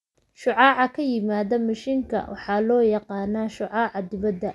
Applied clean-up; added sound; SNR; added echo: none; none; none; none.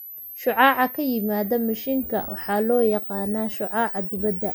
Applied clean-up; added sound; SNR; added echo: none; Camera; 10 dB; none.